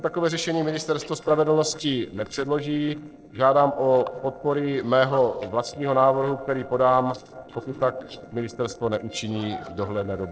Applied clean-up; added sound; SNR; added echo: neural separator model SepFormer DNS4.